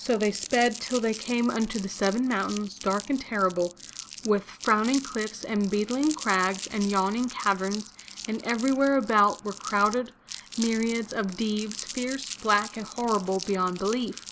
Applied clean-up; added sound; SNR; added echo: none; Crumpling, crinkling; 14 dB; none.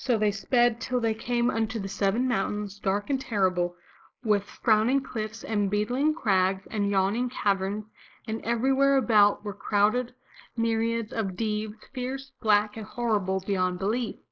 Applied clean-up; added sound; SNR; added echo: neural mask model Resemble Enhance denoiser.